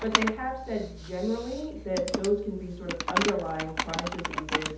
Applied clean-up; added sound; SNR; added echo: none; Computer keyboard; 2 dB; reverberation time 0.6 s.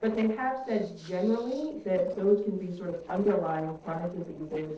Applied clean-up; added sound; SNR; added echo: neural separator model SepFormer DNS4.